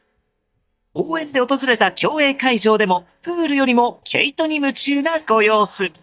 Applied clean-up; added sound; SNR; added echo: neural mask model DeepFilterNet 3.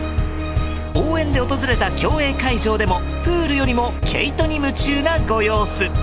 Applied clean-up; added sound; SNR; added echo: none; none; none; none.